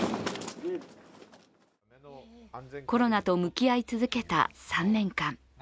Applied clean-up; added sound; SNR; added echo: none; none; none; none.